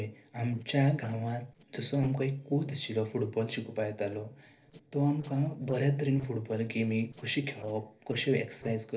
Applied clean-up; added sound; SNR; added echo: neural separator model SepFormer DNS4.